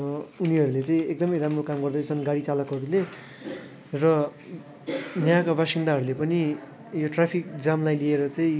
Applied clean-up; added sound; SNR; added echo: none; none; none; none.